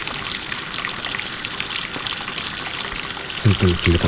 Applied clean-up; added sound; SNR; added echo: none; Water tap, faucet; 3 dB; none.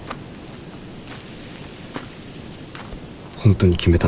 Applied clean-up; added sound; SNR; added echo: none; none; none; none.